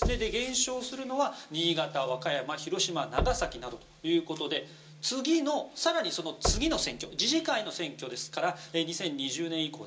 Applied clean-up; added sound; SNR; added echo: none; Knock; 9 dB; reverberation time 0.2 s.